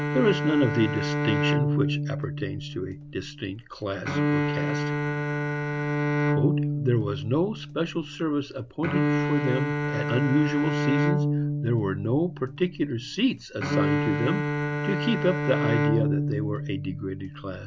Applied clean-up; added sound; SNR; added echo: none; Bowed string instrument; -1 dB; none.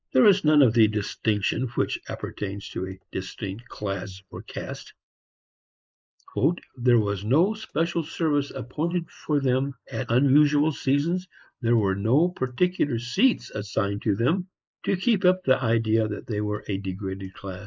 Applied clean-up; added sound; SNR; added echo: neural mask model Resemble Enhance denoiser.